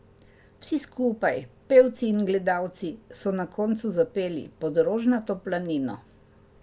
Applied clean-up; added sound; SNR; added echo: none; none; none; none.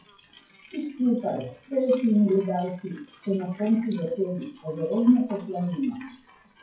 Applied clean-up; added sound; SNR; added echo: classical method WPE with log-MMSE.